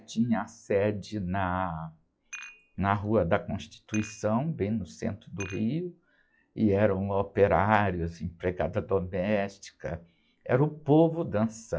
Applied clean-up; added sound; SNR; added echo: classical method log-MMSE.